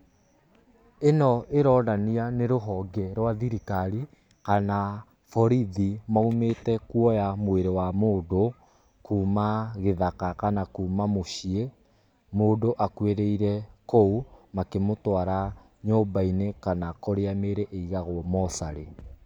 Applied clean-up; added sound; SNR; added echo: none; none; none; none.